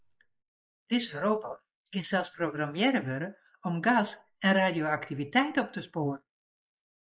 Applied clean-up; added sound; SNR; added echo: neural mask model Resemble Enhance denoiser.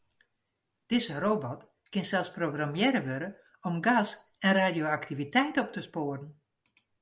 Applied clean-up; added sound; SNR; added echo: none; none; none; none.